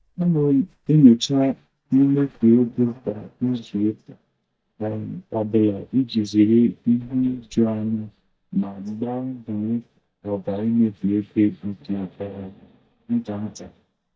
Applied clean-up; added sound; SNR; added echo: neural mask model DeepFilterNet 3.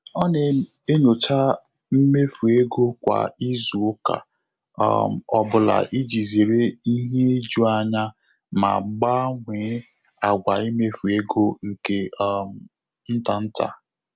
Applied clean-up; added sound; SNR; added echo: none; none; none; none.